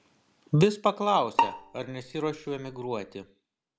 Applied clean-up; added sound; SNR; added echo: none; Bowed string instrument; 4 dB; none.